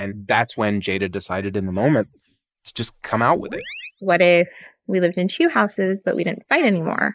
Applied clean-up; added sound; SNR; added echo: neural mask model Resemble Enhance denoiser.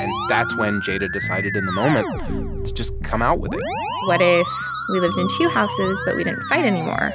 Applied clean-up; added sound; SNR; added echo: none; Musical instrument; 5 dB; none.